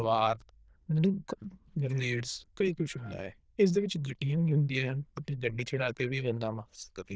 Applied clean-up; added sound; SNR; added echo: neural diffusion model UNIVERSE++.